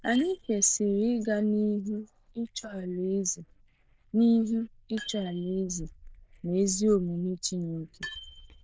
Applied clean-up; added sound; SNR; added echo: neural diffusion model UNIVERSE++.